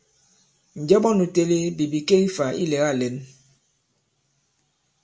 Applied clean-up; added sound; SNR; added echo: none; none; none; none.